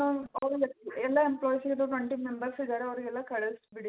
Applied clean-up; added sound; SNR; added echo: none; none; none; none.